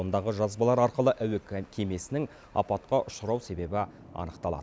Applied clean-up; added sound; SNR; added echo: none; none; none; none.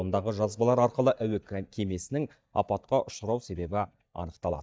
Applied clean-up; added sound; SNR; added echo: neural mask model DeepFilterNet 3.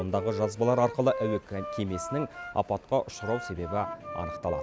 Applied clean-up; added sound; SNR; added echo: none; Wind instrument, woodwind instrument; 8 dB; none.